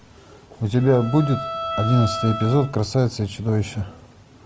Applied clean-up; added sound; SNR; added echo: none; Bowed string instrument; 9 dB; none.